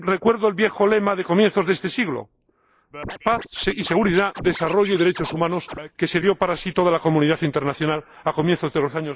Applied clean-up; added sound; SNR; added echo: neural mask model Resemble Enhance denoiser.